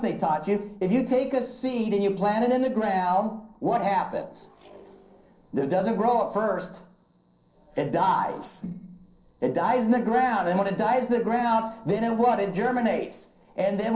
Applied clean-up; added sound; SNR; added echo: neural separator model SepFormer DNS4.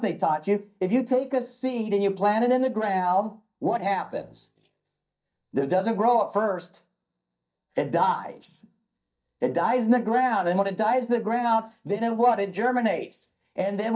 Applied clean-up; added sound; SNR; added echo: neural mask model DeepFilterNet 3.